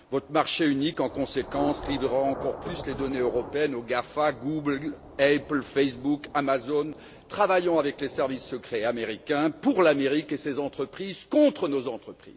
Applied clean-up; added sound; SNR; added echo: none; Thunder / Rain; 16 dB; none.